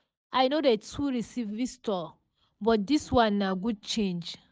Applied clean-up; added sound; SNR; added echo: neural mask model DeepFilterNet 3.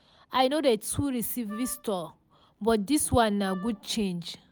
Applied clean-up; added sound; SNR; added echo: none; Wind instrument, woodwind instrument; 20 dB; none.